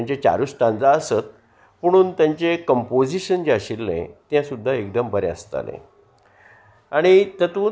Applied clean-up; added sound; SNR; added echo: none; none; none; none.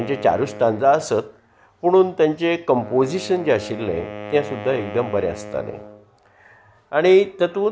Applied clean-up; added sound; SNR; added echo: none; Wind instrument, woodwind instrument; 16 dB; none.